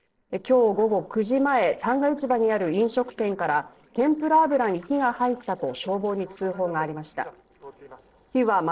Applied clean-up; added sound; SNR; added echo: neural separator model SepFormer DNS4.